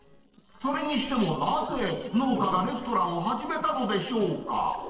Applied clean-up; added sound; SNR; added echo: neural separator model SepFormer DNS4.